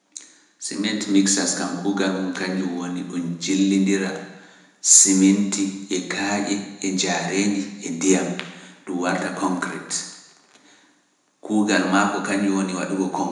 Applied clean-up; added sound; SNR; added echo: none; none; none; reverberation time 0.9 s.